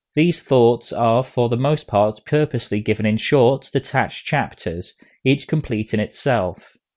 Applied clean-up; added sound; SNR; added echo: none; none; none; none.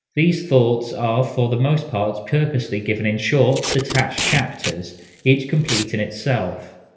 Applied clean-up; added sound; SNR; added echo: none; Packing tape, duct tape; 8 dB; reverberation time 1.4 s.